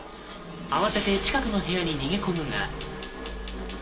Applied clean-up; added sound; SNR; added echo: none; Fire; 15 dB; reverberation time 0.2 s.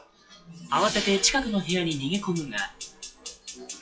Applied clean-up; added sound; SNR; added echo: classical method WPE with log-MMSE.